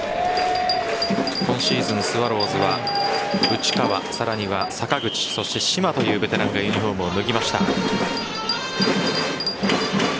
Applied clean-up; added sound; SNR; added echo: none; Bell; 11 dB; none.